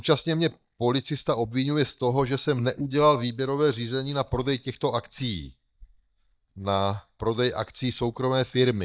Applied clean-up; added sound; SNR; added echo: neural mask model DeepFilterNet 3.